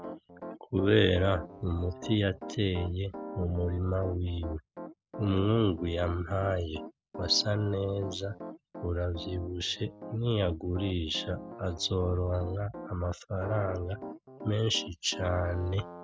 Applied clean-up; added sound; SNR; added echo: none; Piano; 13 dB; none.